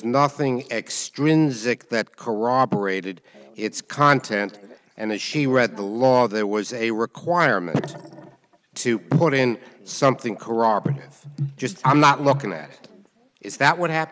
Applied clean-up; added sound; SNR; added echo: none; none; none; none.